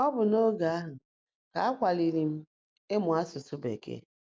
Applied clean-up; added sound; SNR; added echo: none; none; none; none.